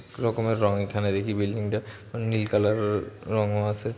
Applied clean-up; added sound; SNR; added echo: none; none; none; none.